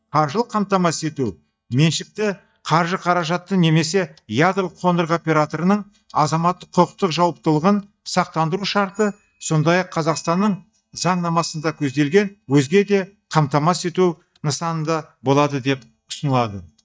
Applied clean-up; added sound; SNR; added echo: neural mask model DeepFilterNet 3.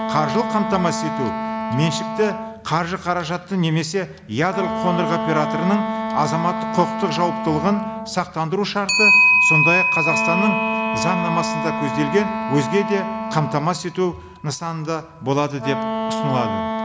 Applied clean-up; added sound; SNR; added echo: none; Clock + Wind instrument, woodwind instrument; 0 dB; none.